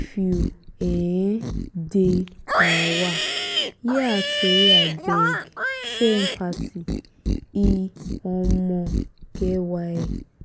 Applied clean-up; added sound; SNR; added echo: none; Livestock, farm animals, working animals; 0 dB; none.